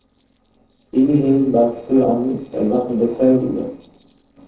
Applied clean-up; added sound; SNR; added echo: neural separator model SepFormer DNS4.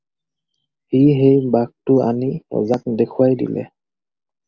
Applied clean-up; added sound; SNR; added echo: none; none; none; none.